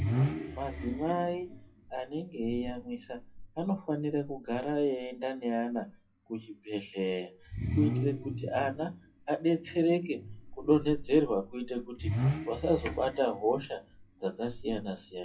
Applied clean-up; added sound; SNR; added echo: classical method WPE with log-MMSE.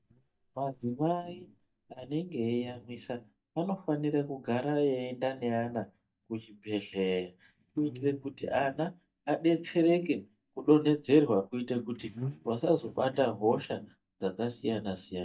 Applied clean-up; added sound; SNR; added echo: neural mask model DeepFilterNet 3.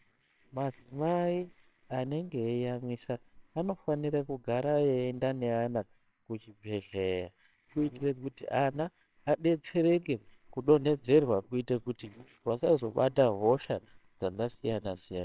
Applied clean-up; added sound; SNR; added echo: neural separator model SepFormer WHAMR!.